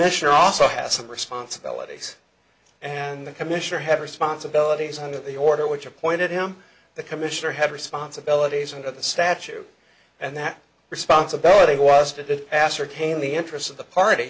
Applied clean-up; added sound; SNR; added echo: none; none; none; none.